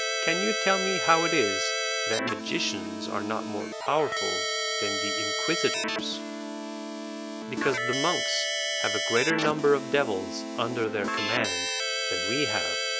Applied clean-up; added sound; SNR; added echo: none; Keyboard (musical); 0 dB; none.